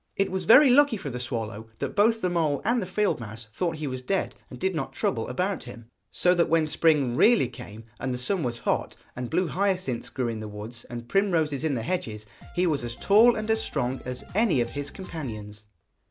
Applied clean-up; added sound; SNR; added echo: none; Drum kit; 18 dB; none.